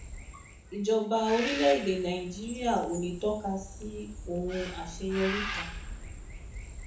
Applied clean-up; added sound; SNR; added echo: none; Bird; 9 dB; reverberation time 0.8 s.